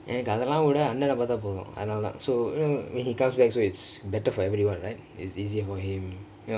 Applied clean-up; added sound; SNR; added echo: none; none; none; none.